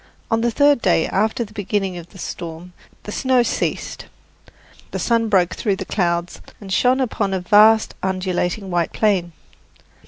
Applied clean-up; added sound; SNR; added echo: none; none; none; none.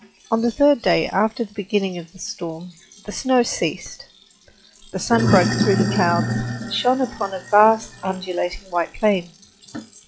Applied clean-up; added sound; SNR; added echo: classical method log-MMSE.